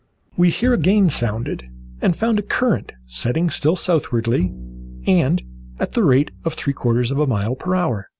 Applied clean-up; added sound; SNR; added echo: none; Bowed string instrument; 15 dB; none.